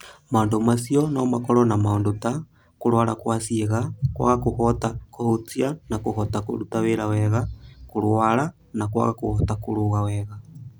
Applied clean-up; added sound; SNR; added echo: none; none; none; none.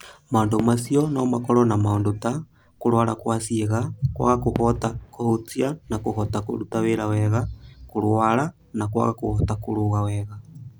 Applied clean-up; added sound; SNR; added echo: none; Fireworks; 19 dB; none.